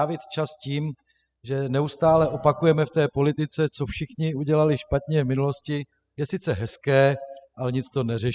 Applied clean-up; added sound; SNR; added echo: classical method spectral subtraction.